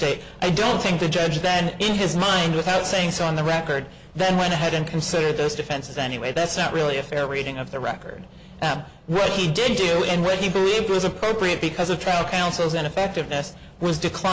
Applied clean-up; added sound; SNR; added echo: none; none; none; none.